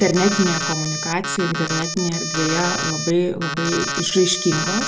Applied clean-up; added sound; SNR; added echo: none; Alarm; 4 dB; none.